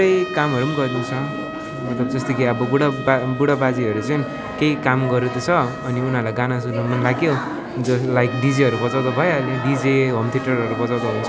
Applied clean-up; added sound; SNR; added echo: none; Trumpet; 13 dB; none.